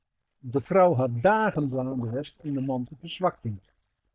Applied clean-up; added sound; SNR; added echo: neural mask model DeepFilterNet 3.